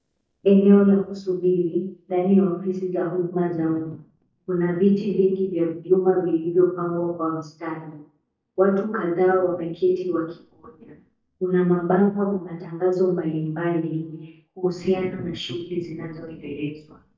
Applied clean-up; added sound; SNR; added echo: neural mask model DeepFilterNet 3.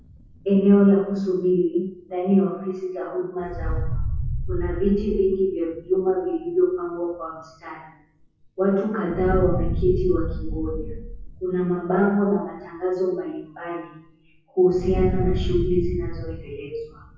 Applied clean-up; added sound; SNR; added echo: classical method WPE with log-MMSE.